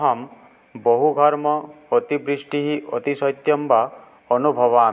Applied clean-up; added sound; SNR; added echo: none; none; none; none.